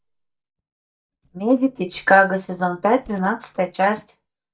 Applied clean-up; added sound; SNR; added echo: neural mask model DeepFilterNet 3.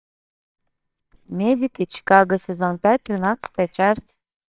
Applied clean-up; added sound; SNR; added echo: neural separator model SepFormer WHAMR!.